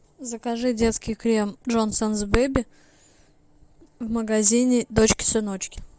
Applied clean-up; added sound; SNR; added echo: none; none; none; none.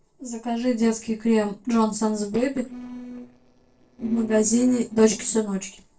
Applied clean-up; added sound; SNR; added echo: neural separator model SepFormer DNS4.